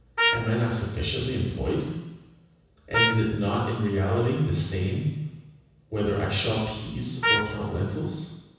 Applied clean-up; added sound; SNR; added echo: none; Trumpet; 1 dB; reverberation time 1.1 s.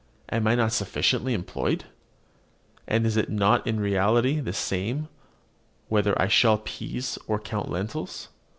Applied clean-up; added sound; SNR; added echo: none; none; none; none.